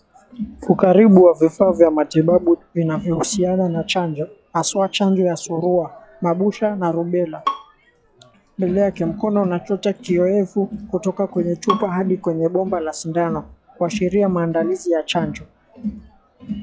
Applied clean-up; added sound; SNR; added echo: classical method log-MMSE.